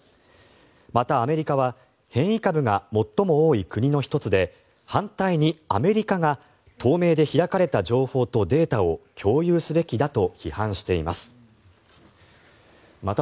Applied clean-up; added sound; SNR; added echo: none; none; none; none.